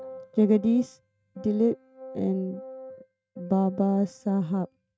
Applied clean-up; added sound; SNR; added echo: neural mask model RNNoise.